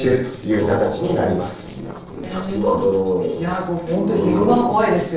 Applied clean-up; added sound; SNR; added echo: neural separator model SepFormer DNS4.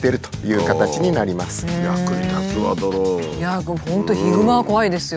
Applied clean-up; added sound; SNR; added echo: none; none; none; none.